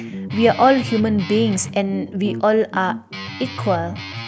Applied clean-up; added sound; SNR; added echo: none; Guitar; 10 dB; none.